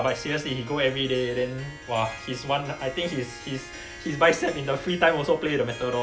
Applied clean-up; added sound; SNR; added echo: none; Harp; 15 dB; none.